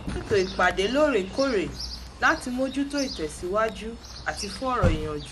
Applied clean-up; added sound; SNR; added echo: none; Chirp, tweet; 7 dB; none.